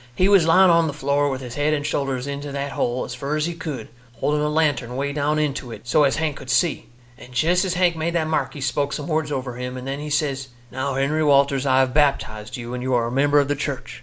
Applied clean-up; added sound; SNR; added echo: none; none; none; none.